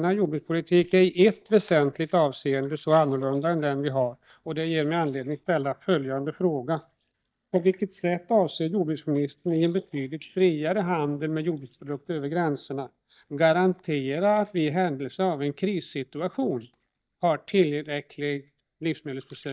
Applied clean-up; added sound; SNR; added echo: neural mask model DeepFilterNet 3.